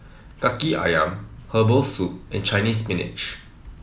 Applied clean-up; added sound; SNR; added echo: none; none; none; none.